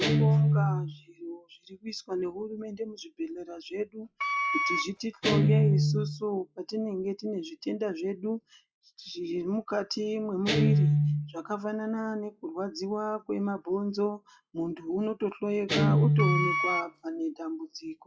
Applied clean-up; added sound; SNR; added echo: classical method log-MMSE.